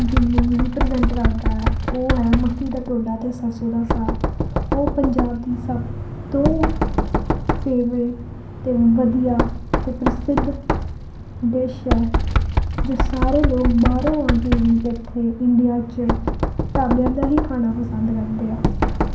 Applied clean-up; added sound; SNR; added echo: none; Knock; 0 dB; reverberation time 0.6 s.